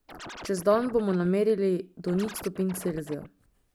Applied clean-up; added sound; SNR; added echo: none; Scratching (performance technique); 16 dB; none.